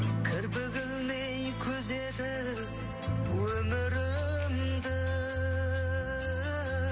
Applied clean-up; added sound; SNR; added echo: none; none; none; none.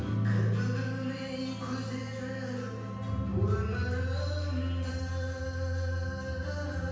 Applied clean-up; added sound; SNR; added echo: none; none; none; reverberation time 1.3 s.